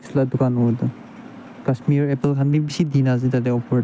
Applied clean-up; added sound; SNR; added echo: none; none; none; none.